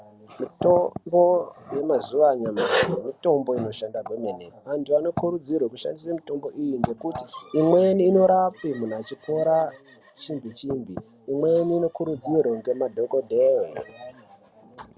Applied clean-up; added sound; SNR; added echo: none; none; none; none.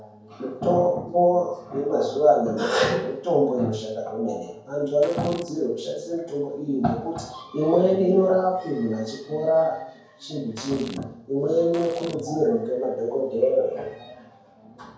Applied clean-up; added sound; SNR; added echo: none; Fart; 19 dB; reverberation time 0.5 s.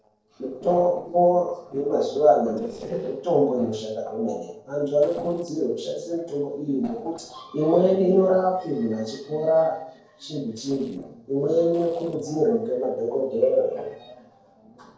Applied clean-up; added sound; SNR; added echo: neural separator model SepFormer DNS4.